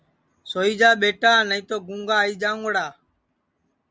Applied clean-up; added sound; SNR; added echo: none; none; none; none.